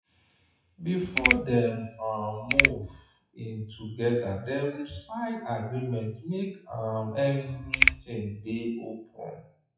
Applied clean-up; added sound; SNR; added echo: classical method WPE with log-MMSE.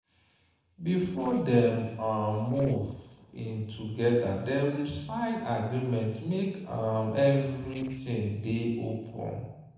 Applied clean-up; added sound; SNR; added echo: neural separator model SepFormer DNS4.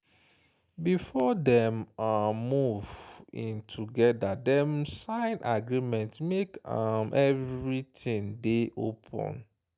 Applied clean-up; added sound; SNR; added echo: none; none; none; none.